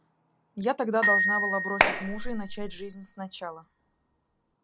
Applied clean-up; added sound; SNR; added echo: none; Clapping + Glockenspiel; -4 dB; none.